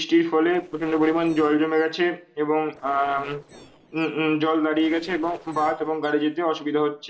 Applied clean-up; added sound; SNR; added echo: neural separator model SepFormer DNS4.